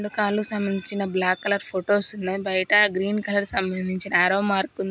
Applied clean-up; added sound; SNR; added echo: none; none; none; none.